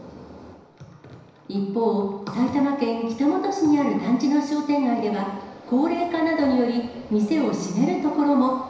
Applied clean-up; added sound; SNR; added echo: none; none; none; reverberation time 1.0 s.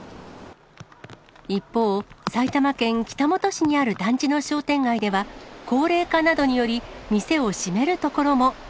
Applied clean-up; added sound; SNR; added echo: none; none; none; none.